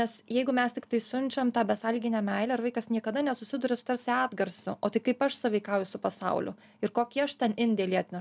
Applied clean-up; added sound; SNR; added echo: none; none; none; none.